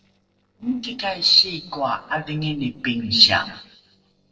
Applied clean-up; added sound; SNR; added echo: neural separator model SepFormer DNS4.